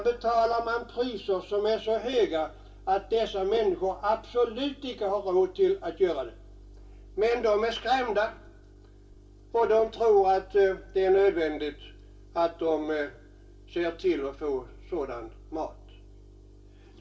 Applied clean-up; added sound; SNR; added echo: none; none; none; reverberation time 0.2 s.